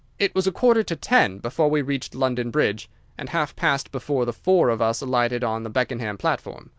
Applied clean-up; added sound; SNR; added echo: none; none; none; none.